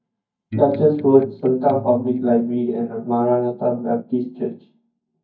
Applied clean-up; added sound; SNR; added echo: neural mask model DeepFilterNet 3.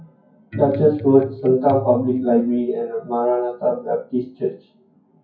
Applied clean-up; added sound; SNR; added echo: classical method WPE with log-MMSE.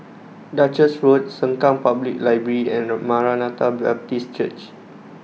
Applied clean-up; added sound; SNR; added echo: none; none; none; none.